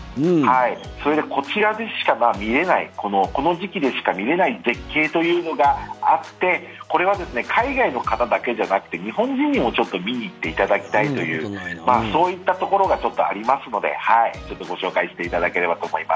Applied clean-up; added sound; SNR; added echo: none; none; none; none.